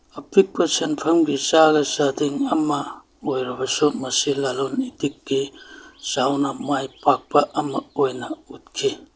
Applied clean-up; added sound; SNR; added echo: none; none; none; none.